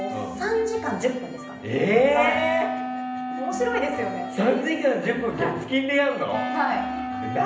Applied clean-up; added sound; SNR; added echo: none; Wind instrument, woodwind instrument; 8 dB; reverberation time 0.8 s.